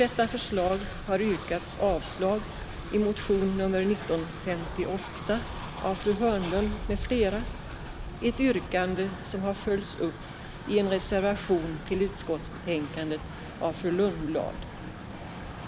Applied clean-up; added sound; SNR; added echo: none; Train; 9 dB; none.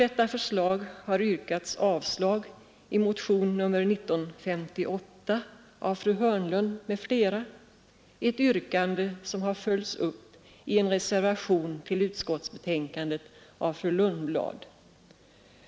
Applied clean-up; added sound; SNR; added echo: none; none; none; none.